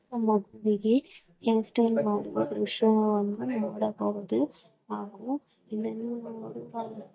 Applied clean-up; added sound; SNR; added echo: neural mask model DeepFilterNet 3.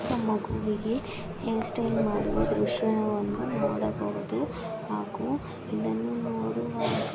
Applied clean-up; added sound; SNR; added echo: none; Walk, footsteps; 13 dB; none.